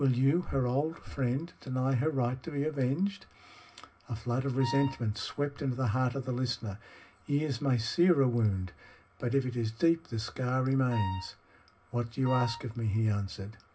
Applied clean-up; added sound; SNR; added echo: none; Wind instrument, woodwind instrument; 10 dB; reverberation time 0.4 s.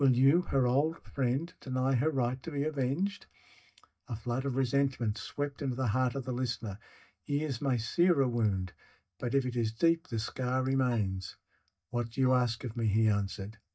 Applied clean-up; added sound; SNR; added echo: neural mask model DeepFilterNet 3.